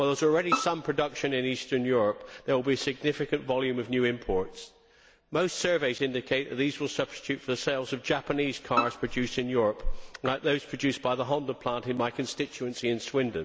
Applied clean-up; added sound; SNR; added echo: none; Bowed string instrument; 5 dB; none.